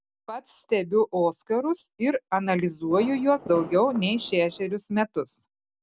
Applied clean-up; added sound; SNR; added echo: none; Fireworks; 15 dB; none.